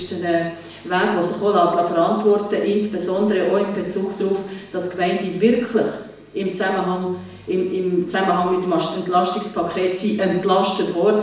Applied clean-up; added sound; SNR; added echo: none; none; none; reverberation time 0.6 s.